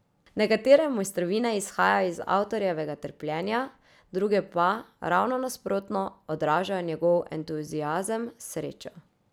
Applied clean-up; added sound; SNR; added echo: none; none; none; none.